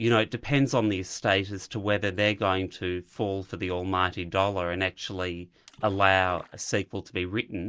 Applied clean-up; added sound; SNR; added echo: neural mask model DeepFilterNet 3.